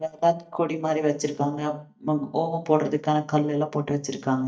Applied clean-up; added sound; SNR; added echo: neural mask model DeepFilterNet 3.